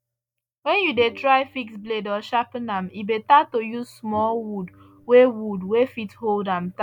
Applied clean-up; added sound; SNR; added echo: neural mask model DeepFilterNet 3.